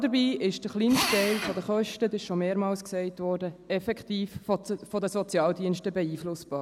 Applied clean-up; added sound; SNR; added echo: none; Drill; 6 dB; none.